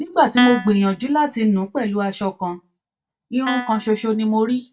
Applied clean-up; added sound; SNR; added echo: neural mask model DeepFilterNet 3.